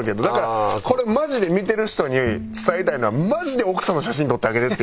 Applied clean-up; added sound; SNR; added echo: none; Shatter + Bowed string instrument; 15 dB; none.